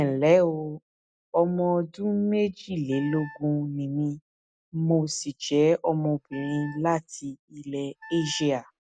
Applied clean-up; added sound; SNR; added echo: none; Wind instrument, woodwind instrument; 20 dB; none.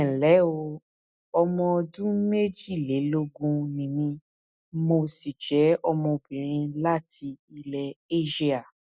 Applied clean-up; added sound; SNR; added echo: none; none; none; none.